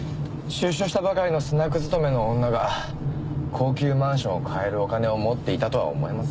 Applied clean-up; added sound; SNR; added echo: none; Wind; 15 dB; none.